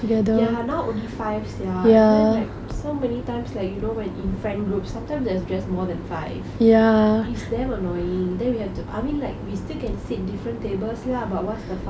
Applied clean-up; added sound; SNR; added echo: none; none; none; none.